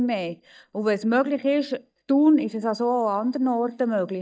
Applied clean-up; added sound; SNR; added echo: neural mask model DeepFilterNet 3.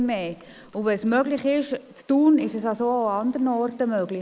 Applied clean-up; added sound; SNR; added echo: neural mask model Resemble Enhance denoiser.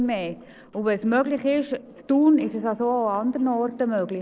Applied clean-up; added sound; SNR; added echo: neural separator model SepFormer DNS4.